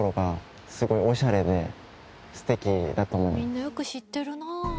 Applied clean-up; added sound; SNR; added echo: none; none; none; none.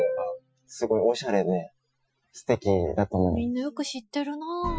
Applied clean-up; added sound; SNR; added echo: classical method Wiener filter.